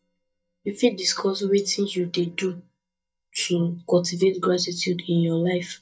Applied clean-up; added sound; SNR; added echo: neural mask model DeepFilterNet 3.